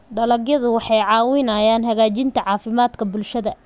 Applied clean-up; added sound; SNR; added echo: none; none; none; none.